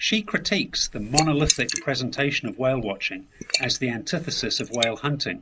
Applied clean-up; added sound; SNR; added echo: neural mask model Resemble Enhance denoiser.